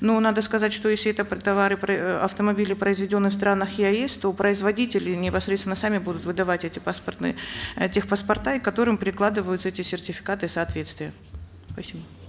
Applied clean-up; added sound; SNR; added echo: none; none; none; none.